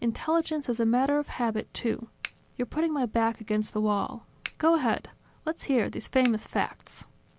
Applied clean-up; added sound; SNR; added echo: none; Finger snapping; 13 dB; none.